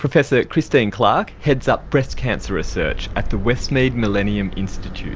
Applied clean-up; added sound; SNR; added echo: none; none; none; none.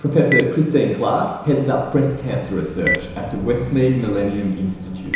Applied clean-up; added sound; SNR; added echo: none; Telephone; 11 dB; reverberation time 1.0 s.